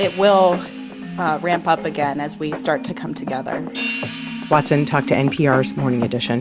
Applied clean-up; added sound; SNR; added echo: none; Hi-hat; 16 dB; none.